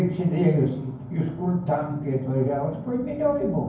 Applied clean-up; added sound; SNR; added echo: none; none; none; reverberation time 0.9 s.